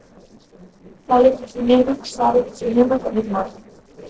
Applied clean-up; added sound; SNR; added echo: neural separator model SepFormer DNS4.